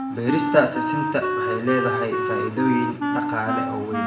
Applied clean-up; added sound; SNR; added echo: none; Wind instrument, woodwind instrument; 1 dB; reverberation time 0.8 s.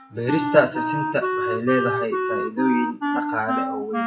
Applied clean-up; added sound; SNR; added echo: classical method WPE with log-MMSE.